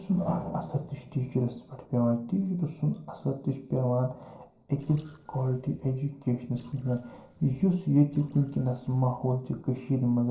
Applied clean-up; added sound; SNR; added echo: neural separator model SepFormer DNS4.